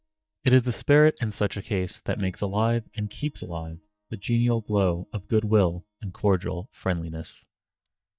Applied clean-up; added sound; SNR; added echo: neural mask model DeepFilterNet 3.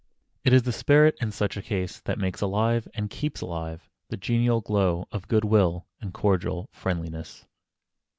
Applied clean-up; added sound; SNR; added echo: none; none; none; none.